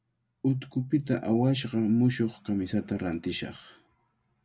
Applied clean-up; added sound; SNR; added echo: none; none; none; none.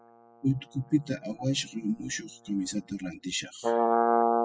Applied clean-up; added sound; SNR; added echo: classical method spectral subtraction.